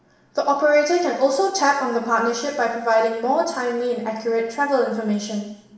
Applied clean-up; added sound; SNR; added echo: none; none; none; reverberation time 0.9 s.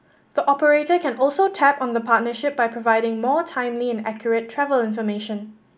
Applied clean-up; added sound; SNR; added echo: none; none; none; none.